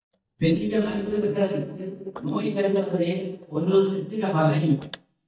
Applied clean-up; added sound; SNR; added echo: neural mask model DeepFilterNet 3.